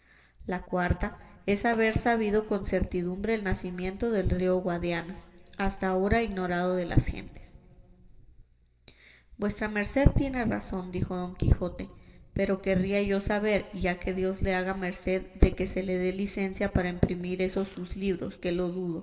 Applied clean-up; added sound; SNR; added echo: neural separator model SepFormer DNS4.